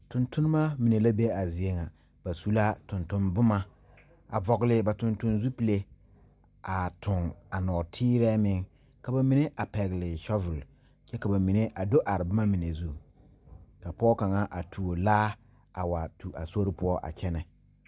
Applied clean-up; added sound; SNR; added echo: none; none; none; none.